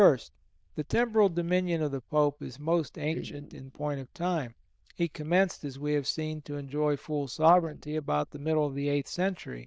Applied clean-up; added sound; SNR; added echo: neural diffusion model UNIVERSE++.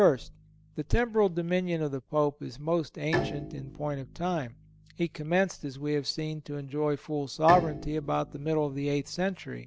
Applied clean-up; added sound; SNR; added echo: none; Bowed string instrument; 11 dB; none.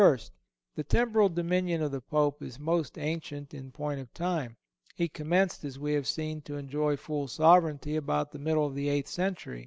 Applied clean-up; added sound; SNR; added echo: none; none; none; none.